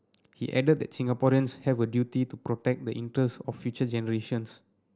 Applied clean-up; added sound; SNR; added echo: none; none; none; none.